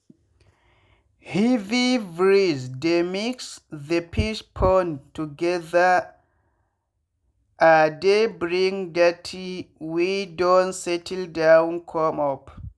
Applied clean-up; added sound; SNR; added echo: none; none; none; none.